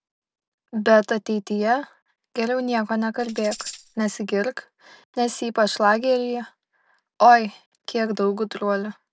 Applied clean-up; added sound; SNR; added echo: none; Tambourine; 14 dB; none.